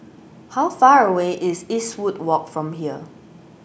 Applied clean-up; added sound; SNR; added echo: none; none; none; none.